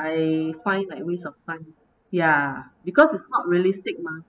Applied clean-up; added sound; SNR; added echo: none; none; none; none.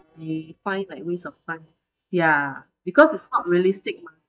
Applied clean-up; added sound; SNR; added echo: neural mask model DeepFilterNet 3.